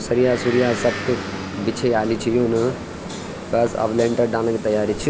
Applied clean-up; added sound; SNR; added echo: none; Motor vehicle (road) / Engine; 12 dB; none.